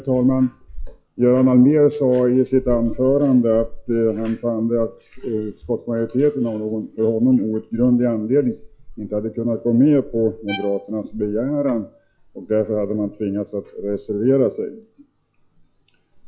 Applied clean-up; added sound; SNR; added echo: classical method log-MMSE.